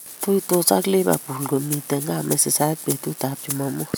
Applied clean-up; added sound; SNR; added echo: none; Rattle (instrument); 12 dB; none.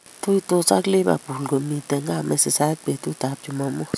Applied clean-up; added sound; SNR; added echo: none; none; none; none.